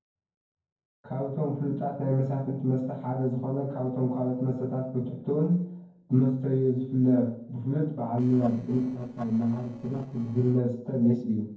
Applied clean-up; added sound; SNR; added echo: neural separator model SepFormer DNS4.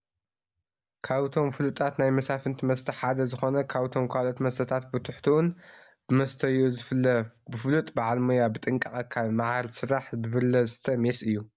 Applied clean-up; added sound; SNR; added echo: none; none; none; none.